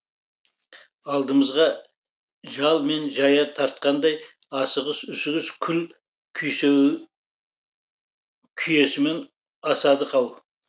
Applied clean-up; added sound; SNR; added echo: none; none; none; none.